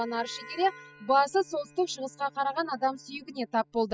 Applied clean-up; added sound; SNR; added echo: classical method spectral subtraction.